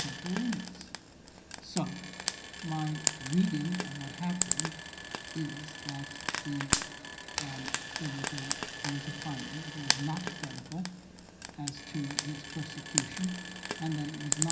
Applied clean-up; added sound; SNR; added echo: none; Frying (food); -1 dB; reverberation time 0.5 s.